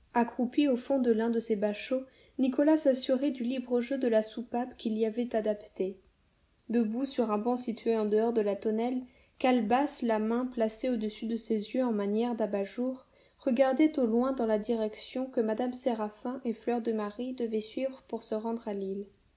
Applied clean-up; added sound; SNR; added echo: none; none; none; none.